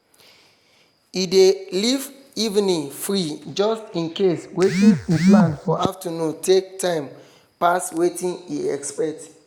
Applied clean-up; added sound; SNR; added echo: none; none; none; none.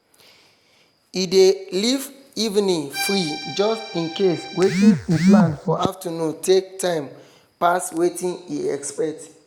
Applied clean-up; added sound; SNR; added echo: none; Accordion; 10 dB; none.